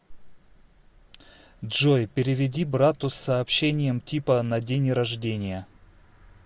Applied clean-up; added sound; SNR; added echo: none; none; none; none.